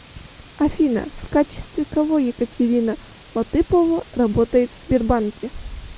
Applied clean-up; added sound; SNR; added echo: none; none; none; none.